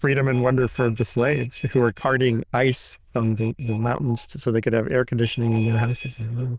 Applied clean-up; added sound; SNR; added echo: neural diffusion model UNIVERSE++.